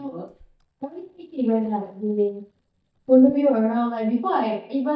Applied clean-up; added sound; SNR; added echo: neural mask model DeepFilterNet 3.